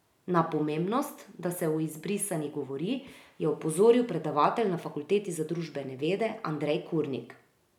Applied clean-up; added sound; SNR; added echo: none; none; none; none.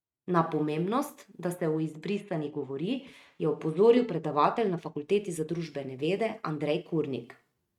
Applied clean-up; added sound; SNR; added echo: neural mask model RNNoise.